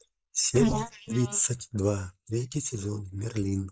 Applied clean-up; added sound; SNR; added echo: neural mask model Resemble Enhance denoiser.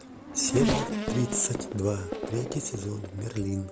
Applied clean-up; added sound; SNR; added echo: none; Race car, auto racing / Accelerating, revving, vroom; 2 dB; none.